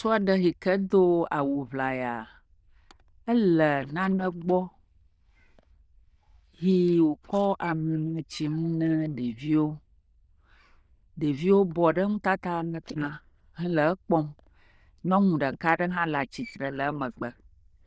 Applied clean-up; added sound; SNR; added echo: neural diffusion model UNIVERSE++.